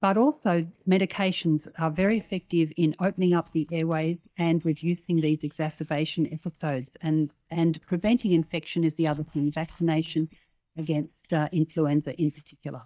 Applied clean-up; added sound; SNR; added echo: neural mask model DeepFilterNet 3.